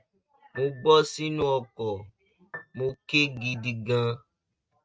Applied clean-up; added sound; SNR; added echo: neural mask model RNNoise.